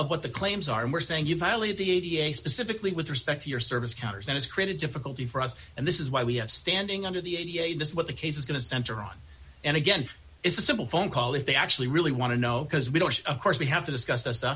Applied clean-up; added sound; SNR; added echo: none; none; none; none.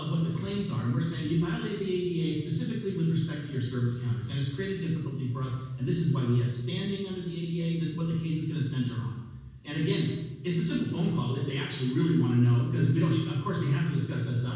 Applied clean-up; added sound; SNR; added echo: none; none; none; reverberation time 1.2 s.